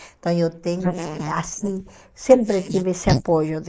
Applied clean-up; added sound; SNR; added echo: neural mask model Resemble Enhance denoiser.